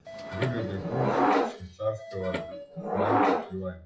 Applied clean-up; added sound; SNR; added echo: classical method WPE with log-MMSE.